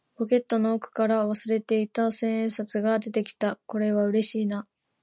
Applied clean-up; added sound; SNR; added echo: none; none; none; none.